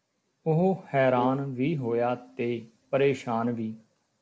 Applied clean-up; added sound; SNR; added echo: none; Bowed string instrument; 14 dB; none.